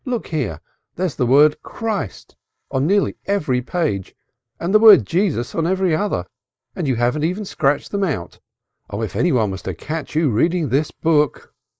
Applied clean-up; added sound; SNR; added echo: neural mask model Resemble Enhance denoiser.